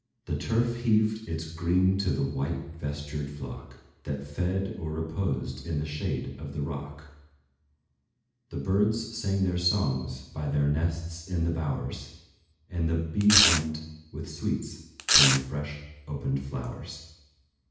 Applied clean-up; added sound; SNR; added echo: none; Domestic sounds, home sounds; -4 dB; reverberation time 0.8 s.